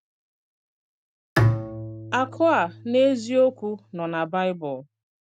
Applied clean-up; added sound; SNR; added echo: none; Bowed string instrument; 4 dB; none.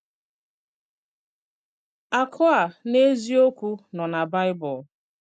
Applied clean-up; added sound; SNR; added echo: none; none; none; none.